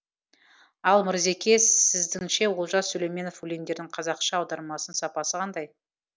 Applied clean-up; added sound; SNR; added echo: none; none; none; none.